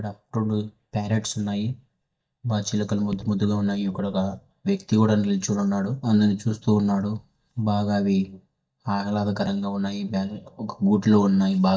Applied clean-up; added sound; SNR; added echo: neural mask model DeepFilterNet 3.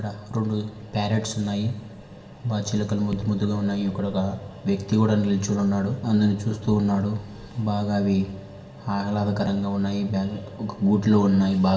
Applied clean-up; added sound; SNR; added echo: none; Raindrop / Drip; 19 dB; reverberation time 0.9 s.